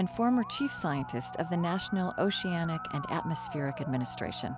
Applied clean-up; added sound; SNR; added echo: none; Musical instrument; 11 dB; none.